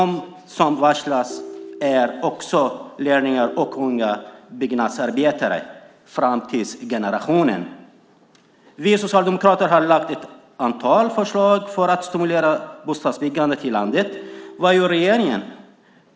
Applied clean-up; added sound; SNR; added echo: none; Ringtone; 18 dB; none.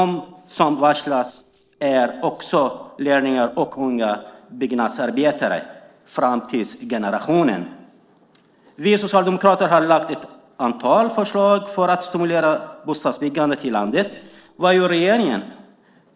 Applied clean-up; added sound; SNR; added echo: neural separator model SepFormer DNS4.